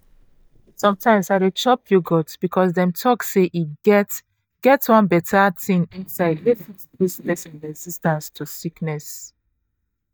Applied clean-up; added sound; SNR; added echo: neural mask model DeepFilterNet 3.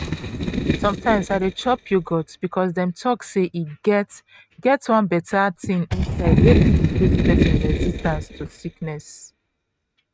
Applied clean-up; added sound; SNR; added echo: neural mask model RNNoise.